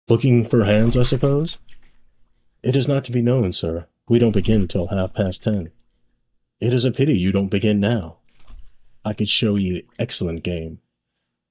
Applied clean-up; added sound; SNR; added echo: neural mask model DeepFilterNet 3.